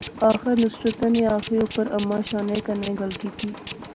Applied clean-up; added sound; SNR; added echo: none; Tools; 13 dB; none.